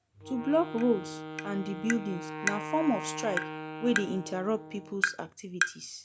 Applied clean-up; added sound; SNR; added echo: none; Tap + Wind instrument, woodwind instrument; 5 dB; none.